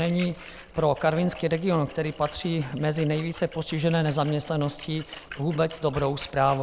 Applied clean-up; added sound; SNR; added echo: none; Splash, splatter; 19 dB; none.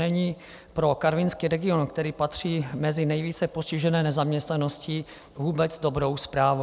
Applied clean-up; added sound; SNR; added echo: none; none; none; none.